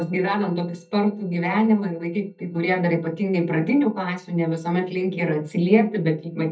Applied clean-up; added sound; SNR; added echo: neural mask model DeepFilterNet 3.